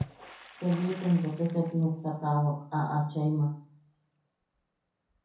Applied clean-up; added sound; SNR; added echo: none; Water / Splash, splatter; 17 dB; reverberation time 0.6 s.